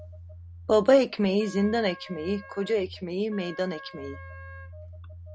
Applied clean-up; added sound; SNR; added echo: none; Telephone + Wind instrument, woodwind instrument; 17 dB; none.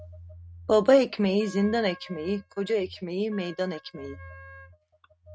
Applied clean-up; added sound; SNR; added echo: neural mask model RNNoise.